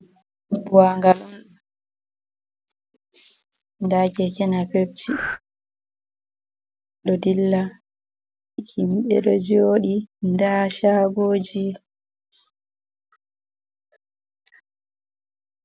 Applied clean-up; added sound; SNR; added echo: none; Breathing; 5 dB; none.